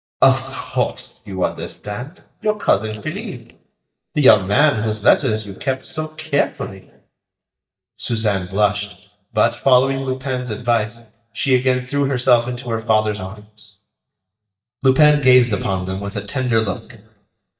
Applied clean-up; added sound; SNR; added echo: neural mask model DeepFilterNet 3.